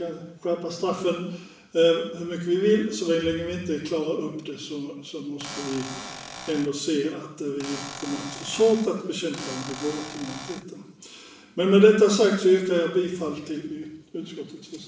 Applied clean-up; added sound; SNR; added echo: none; Cupboard open or close / Door; 13 dB; reverberation time 0.7 s.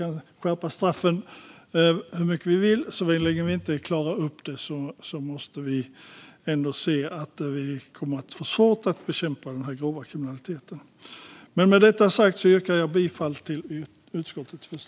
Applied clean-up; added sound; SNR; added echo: none; none; none; none.